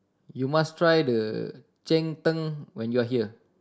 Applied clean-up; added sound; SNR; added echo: none; none; none; none.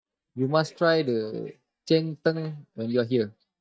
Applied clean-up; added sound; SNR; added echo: neural mask model DeepFilterNet 3.